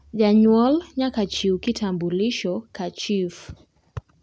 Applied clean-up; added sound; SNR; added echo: none; none; none; none.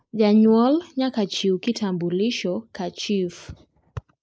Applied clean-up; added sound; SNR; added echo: neural mask model Resemble Enhance denoiser.